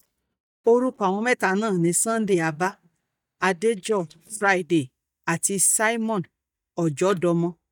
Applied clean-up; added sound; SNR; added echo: neural mask model DeepFilterNet 3.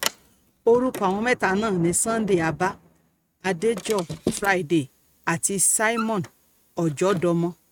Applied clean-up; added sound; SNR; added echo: neural mask model RNNoise.